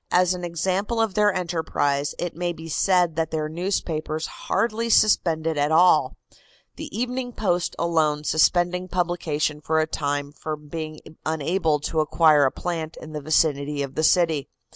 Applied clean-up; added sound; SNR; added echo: none; none; none; none.